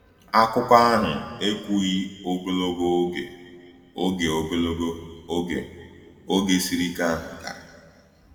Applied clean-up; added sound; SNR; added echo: none; none; none; reverberation time 1.5 s.